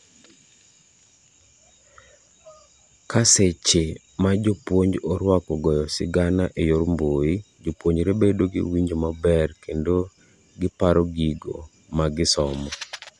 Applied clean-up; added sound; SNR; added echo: none; none; none; none.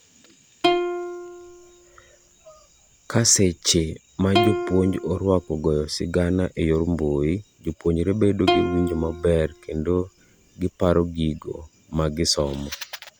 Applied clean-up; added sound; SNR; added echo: none; Plucked string instrument; 6 dB; none.